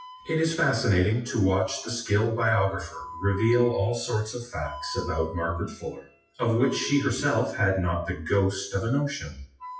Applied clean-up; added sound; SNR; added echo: classical method WPE with log-MMSE.